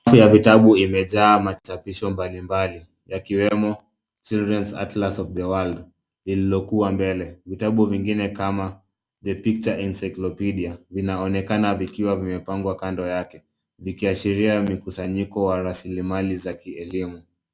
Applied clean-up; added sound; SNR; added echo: none; none; none; none.